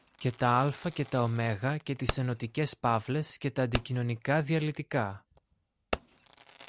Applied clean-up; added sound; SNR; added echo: none; Fireworks; 12 dB; none.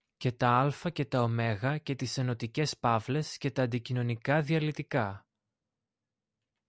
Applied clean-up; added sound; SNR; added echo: none; none; none; none.